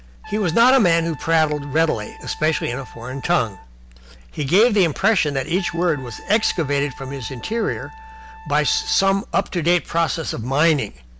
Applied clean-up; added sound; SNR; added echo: none; Trumpet; 19 dB; none.